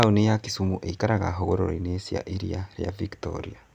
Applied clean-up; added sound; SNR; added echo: none; none; none; none.